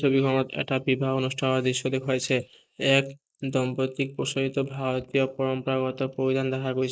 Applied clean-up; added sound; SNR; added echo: neural mask model Resemble Enhance denoiser.